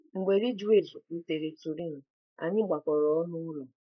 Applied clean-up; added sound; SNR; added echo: neural mask model Resemble Enhance denoiser.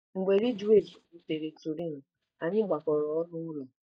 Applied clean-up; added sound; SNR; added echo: neural mask model DeepFilterNet 3.